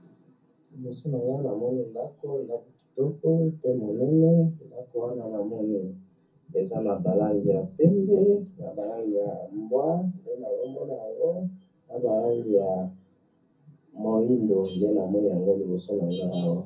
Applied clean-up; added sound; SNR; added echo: none; none; none; reverberation time 0.3 s.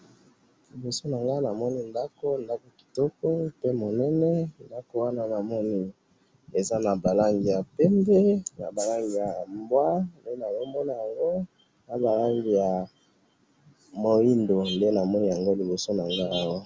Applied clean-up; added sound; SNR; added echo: none; none; none; none.